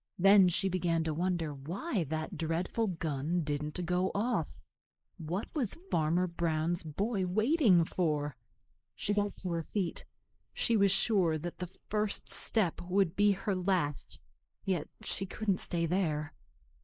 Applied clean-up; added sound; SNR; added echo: neural mask model Resemble Enhance denoiser.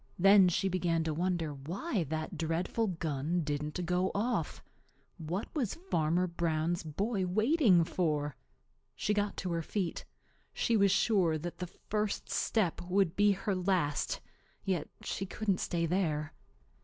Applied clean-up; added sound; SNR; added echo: none; none; none; none.